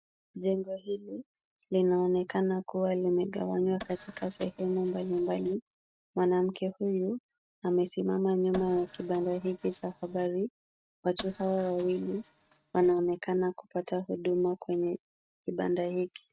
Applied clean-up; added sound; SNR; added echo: neural mask model RNNoise.